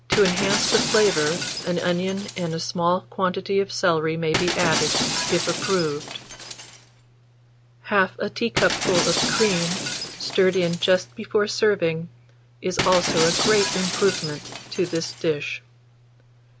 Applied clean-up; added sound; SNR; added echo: none; Shatter; 4 dB; none.